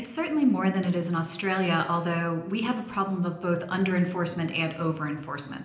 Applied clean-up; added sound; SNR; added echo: none; none; none; reverberation time 0.8 s.